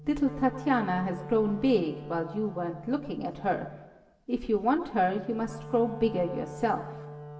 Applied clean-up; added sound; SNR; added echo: none; Wind instrument, woodwind instrument; 14 dB; reverberation time 1.0 s.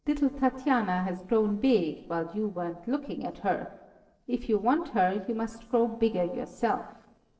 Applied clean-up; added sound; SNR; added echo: neural separator model SepFormer DNS4.